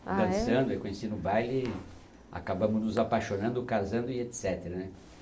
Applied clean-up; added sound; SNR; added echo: none; none; none; none.